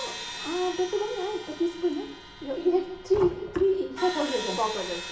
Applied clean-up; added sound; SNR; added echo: none; Crash cymbal; 11 dB; reverberation time 1.0 s.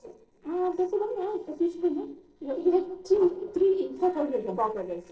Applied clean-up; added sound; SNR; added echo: neural separator model SepFormer DNS4.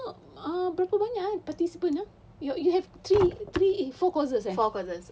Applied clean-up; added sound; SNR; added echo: none; none; none; none.